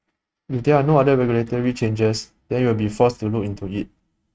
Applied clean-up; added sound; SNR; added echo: neural mask model RNNoise.